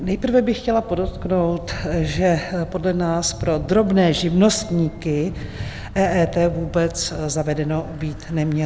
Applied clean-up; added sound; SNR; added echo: none; Thunder / Bicycle; 13 dB; none.